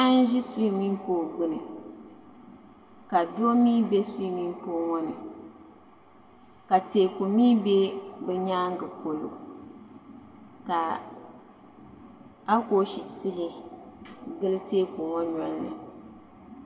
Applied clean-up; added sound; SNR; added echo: none; none; none; reverberation time 1.2 s.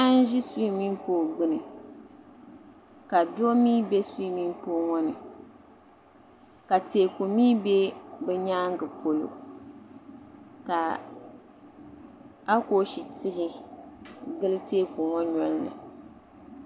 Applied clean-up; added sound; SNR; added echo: none; none; none; none.